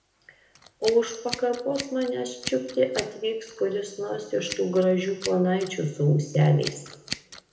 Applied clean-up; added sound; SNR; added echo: none; Scissors; 15 dB; reverberation time 0.9 s.